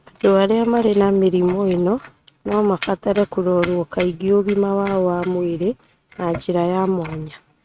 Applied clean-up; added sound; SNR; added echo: neural mask model RNNoise.